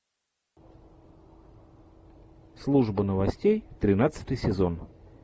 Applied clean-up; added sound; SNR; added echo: none; none; none; none.